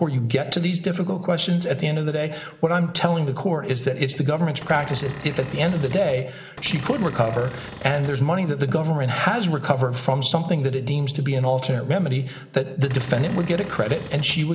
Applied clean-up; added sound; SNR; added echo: none; Cupboard open or close / Door; 15 dB; reverberation time 1.5 s.